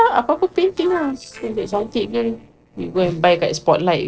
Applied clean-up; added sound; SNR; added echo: neural separator model SepFormer DNS4.